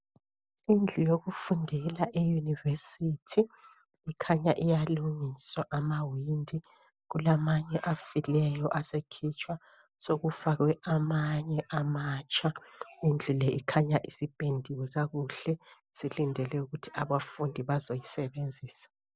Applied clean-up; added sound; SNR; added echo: none; none; none; none.